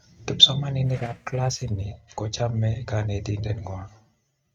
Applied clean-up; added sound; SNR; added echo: neural mask model RNNoise.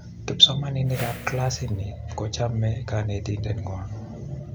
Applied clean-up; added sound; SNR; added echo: none; Whoosh, swoosh, swish; 14 dB; none.